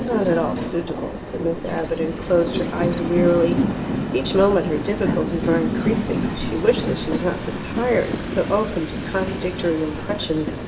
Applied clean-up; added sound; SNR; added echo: none; Train; 3 dB; reverberation time 0.9 s.